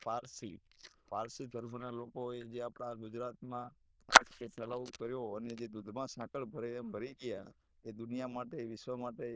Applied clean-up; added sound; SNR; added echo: neural diffusion model UNIVERSE++.